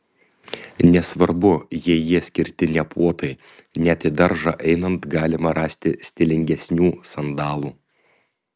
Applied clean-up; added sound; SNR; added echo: none; none; none; none.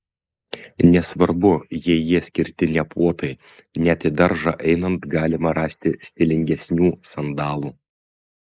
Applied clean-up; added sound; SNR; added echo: neural mask model Resemble Enhance denoiser.